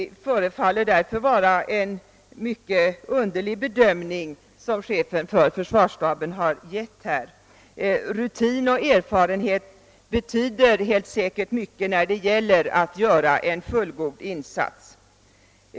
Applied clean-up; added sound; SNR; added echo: none; none; none; none.